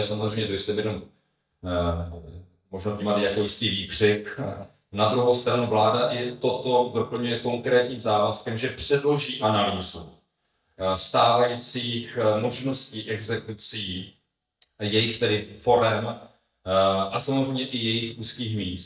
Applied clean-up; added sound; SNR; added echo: neural mask model DeepFilterNet 3.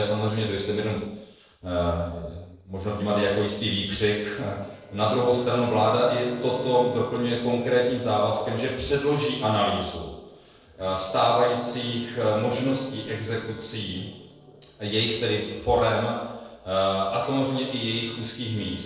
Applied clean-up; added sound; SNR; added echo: neural separator model SepFormer DNS4.